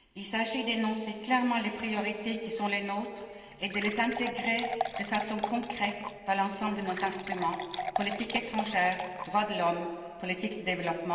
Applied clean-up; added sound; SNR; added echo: none; Fill (with liquid) / Water; 6 dB; reverberation time 2.9 s.